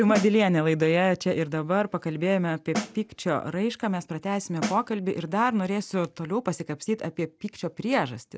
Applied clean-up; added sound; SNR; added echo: none; Snare drum; 10 dB; none.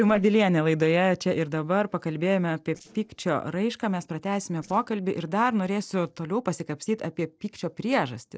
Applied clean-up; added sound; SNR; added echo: neural separator model SepFormer DNS4.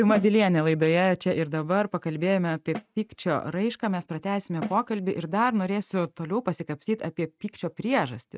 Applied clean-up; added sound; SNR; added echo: neural mask model RNNoise.